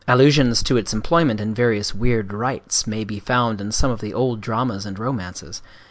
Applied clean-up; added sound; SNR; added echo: none; none; none; none.